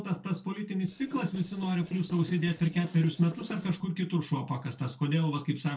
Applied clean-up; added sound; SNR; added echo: neural separator model SepFormer DNS4.